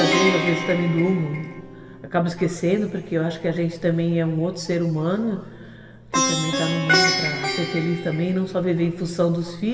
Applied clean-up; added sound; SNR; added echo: none; Plucked string instrument; 4 dB; reverberation time 2.2 s.